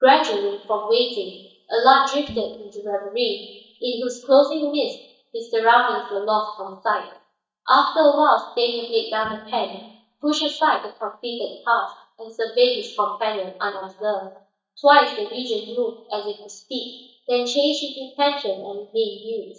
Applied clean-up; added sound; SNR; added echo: neural mask model DeepFilterNet 3.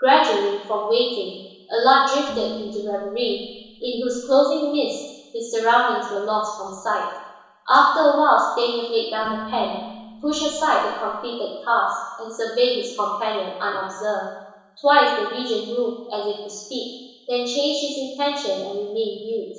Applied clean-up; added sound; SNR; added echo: neural separator model SepFormer DNS4.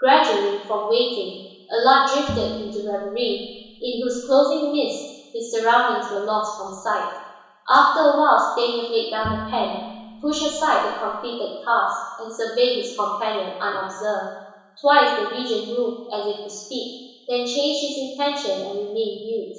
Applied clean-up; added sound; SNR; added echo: none; Bowed string instrument; 13 dB; reverberation time 1.1 s.